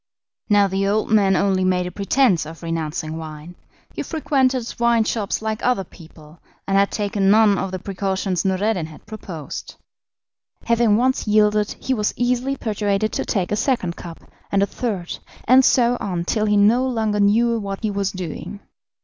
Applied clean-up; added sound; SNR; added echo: none; none; none; none.